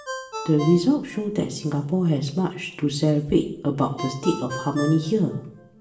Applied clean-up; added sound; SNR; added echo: none; Ringtone; 15 dB; reverberation time 0.7 s.